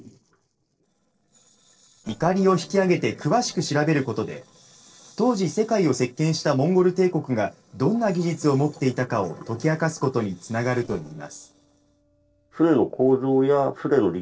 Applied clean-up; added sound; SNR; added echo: neural separator model SepFormer DNS4.